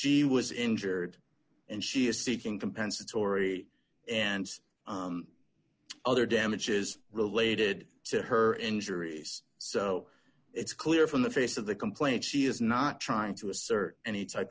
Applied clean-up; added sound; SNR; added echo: none; none; none; none.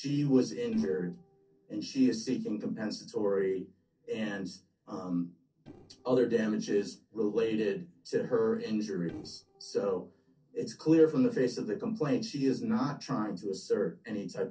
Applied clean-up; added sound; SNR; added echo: neural separator model SepFormer DNS4.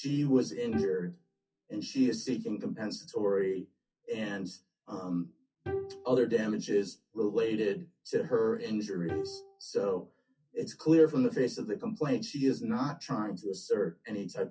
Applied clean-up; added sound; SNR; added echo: classical method WPE with log-MMSE.